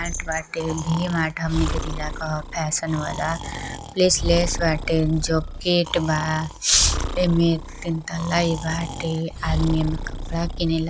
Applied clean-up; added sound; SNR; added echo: none; Breathing; 6 dB; none.